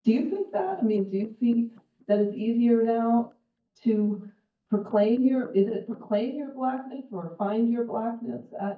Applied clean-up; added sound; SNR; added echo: neural mask model DeepFilterNet 3.